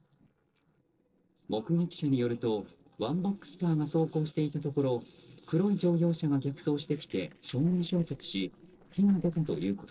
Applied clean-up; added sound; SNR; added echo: neural separator model SepFormer DNS4.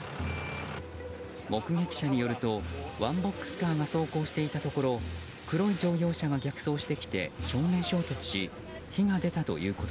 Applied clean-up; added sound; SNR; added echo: none; none; none; none.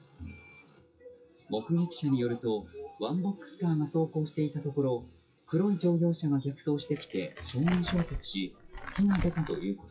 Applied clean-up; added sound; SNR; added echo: classical method WPE with log-MMSE.